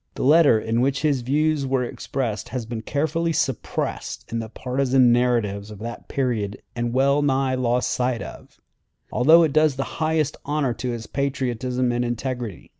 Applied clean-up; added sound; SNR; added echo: none; none; none; none.